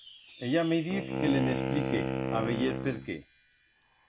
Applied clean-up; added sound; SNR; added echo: none; Wind instrument, woodwind instrument + Wind chime; 0 dB; none.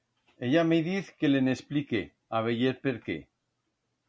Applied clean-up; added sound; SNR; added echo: none; none; none; none.